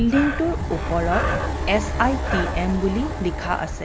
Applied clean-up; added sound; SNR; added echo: none; Breathing; 3 dB; none.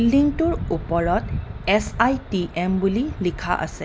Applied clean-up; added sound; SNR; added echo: none; none; none; none.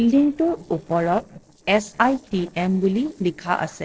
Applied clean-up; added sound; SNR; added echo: neural separator model SepFormer DNS4.